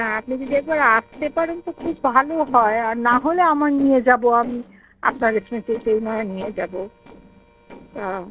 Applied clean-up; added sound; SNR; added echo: neural separator model SepFormer DNS4.